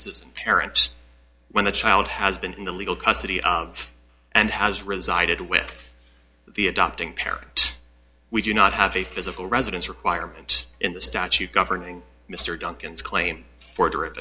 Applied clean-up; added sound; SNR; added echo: none; none; none; none.